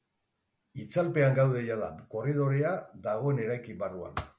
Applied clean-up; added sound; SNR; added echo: none; none; none; none.